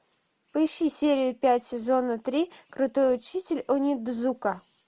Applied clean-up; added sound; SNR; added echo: none; none; none; none.